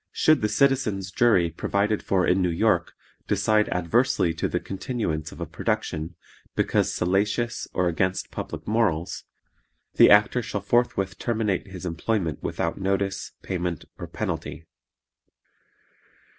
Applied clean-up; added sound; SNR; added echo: none; none; none; none.